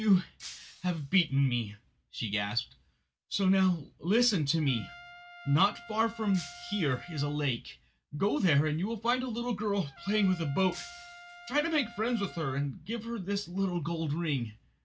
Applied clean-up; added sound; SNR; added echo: none; Shatter + Trumpet; 18 dB; none.